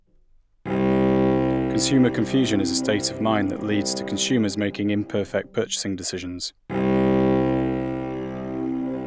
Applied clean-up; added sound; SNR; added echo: none; Bowed string instrument; -1 dB; none.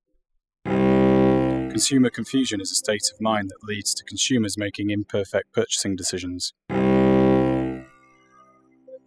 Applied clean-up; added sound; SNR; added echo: classical method spectral subtraction.